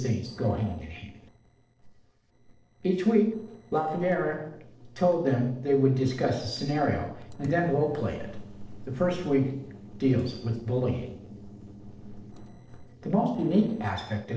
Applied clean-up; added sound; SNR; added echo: neural separator model SepFormer DNS4.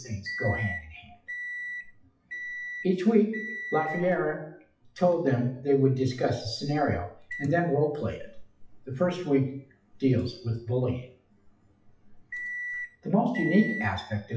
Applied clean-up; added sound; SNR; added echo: classical method WPE with log-MMSE.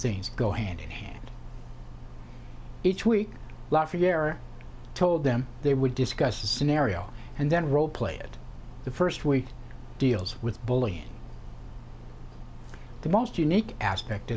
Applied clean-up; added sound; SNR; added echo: none; none; none; none.